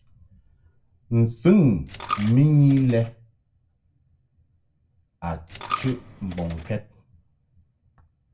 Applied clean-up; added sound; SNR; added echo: none; Coin (dropping); 14 dB; reverberation time 0.2 s.